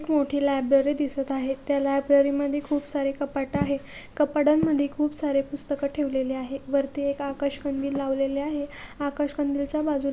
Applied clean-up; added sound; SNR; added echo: none; none; none; none.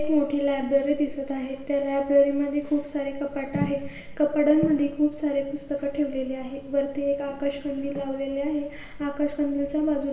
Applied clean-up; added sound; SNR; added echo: none; none; none; reverberation time 0.8 s.